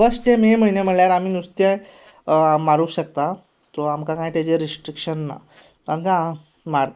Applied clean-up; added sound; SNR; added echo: neural mask model Resemble Enhance denoiser.